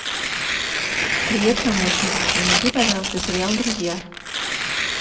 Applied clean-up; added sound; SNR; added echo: none; Tearing; -2 dB; reverberation time 0.8 s.